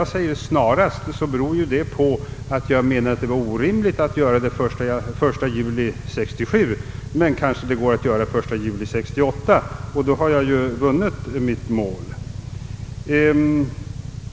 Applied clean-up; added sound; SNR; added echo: none; Idling / Motorcycle; 11 dB; none.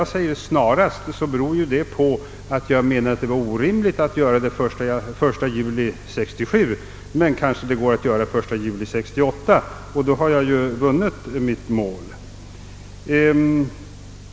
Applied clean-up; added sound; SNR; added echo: none; none; none; none.